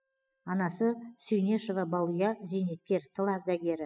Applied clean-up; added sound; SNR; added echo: classical method spectral subtraction.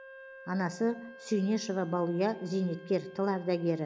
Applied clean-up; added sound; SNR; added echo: none; Wind instrument, woodwind instrument; 19 dB; none.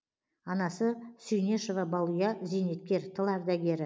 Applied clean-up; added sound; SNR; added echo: none; none; none; none.